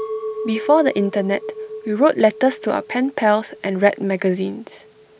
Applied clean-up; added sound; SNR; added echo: none; Chink, clink; 13 dB; none.